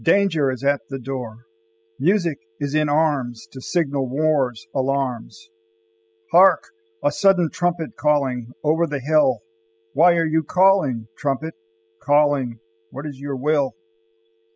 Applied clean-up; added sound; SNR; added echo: classical method spectral subtraction.